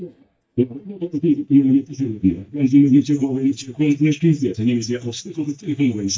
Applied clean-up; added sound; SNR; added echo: neural mask model DeepFilterNet 3.